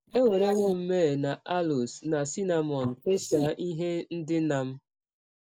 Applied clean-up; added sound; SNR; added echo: neural mask model Resemble Enhance denoiser.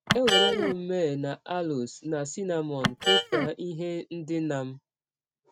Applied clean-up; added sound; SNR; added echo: neural mask model RNNoise.